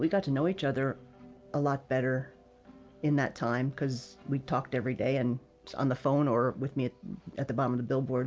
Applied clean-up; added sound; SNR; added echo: none; none; none; none.